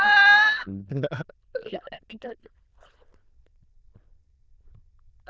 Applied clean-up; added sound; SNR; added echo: neural diffusion model UNIVERSE++.